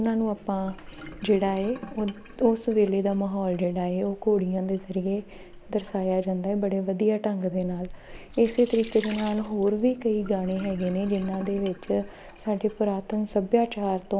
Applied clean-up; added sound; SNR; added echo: none; Sink (filling or washing); 18 dB; none.